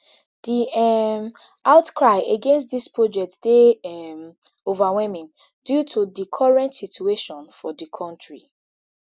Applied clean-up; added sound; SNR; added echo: none; none; none; none.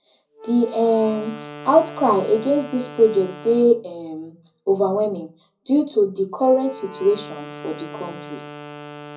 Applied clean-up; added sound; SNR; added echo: none; Wind instrument, woodwind instrument; 17 dB; reverberation time 0.4 s.